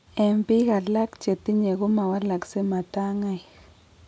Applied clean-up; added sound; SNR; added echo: none; none; none; none.